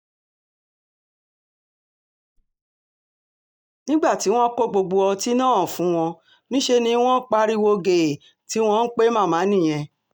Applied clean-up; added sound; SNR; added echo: neural mask model DeepFilterNet 3.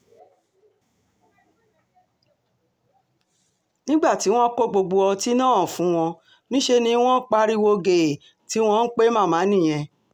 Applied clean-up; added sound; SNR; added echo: none; none; none; none.